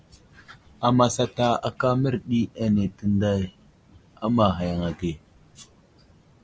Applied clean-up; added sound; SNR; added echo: none; none; none; none.